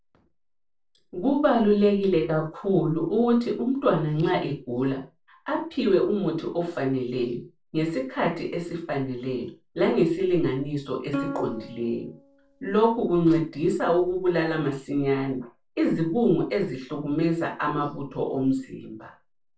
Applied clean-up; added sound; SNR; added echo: neural separator model SepFormer DNS4.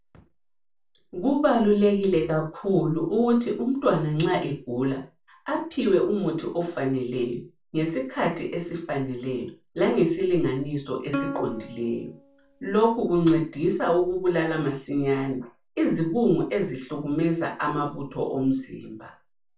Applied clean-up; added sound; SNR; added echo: none; Plucked string instrument; 12 dB; reverberation time 0.3 s.